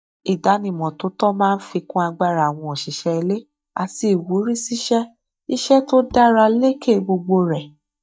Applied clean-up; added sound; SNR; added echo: neural mask model DeepFilterNet 3.